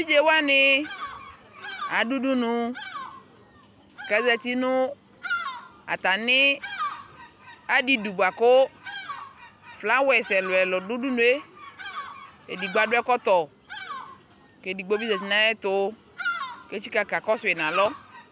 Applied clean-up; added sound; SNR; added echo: none; Bird vocalization, bird call, bird song; 13 dB; none.